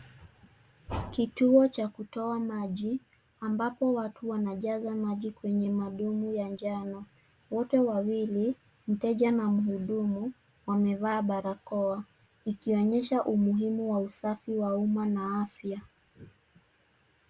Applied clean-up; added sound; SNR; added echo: none; none; none; none.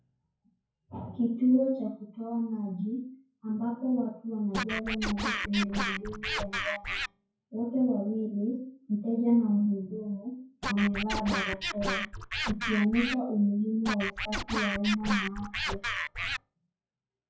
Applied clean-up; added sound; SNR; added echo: classical method WPE with log-MMSE.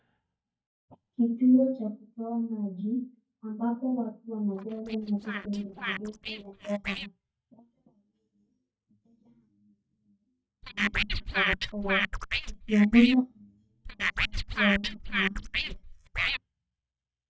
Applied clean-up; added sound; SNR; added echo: neural mask model DeepFilterNet 3.